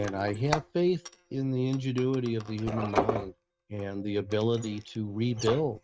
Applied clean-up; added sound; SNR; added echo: neural mask model RNNoise.